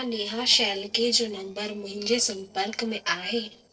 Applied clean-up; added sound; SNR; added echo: neural separator model SepFormer DNS4.